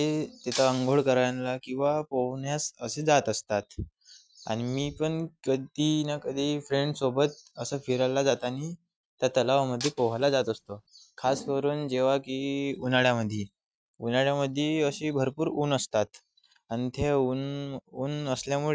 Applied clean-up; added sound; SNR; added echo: neural mask model RNNoise.